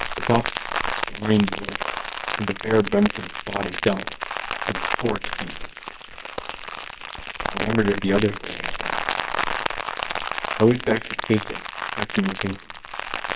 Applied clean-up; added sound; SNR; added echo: neural separator model SepFormer WHAMR!.